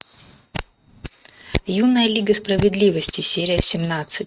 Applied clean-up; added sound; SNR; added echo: neural mask model RNNoise.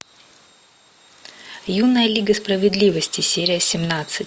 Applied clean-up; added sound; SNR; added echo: none; none; none; none.